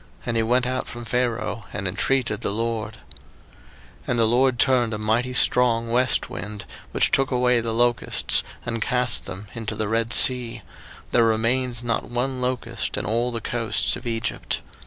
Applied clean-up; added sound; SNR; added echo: none; none; none; none.